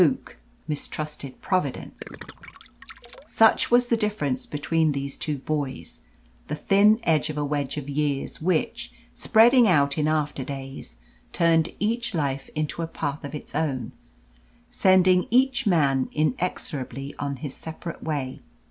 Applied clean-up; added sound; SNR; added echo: none; Gurgling; 17 dB; none.